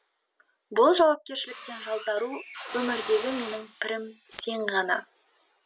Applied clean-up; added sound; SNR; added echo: none; Drill; 10 dB; none.